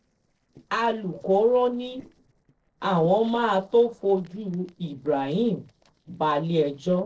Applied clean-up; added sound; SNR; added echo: neural separator model SepFormer DNS4.